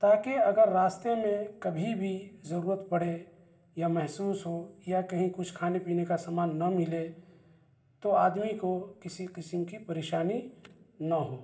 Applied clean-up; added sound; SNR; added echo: none; none; none; reverberation time 0.7 s.